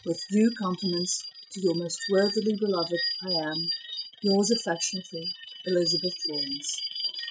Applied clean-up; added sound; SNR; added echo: classical method Wiener filter.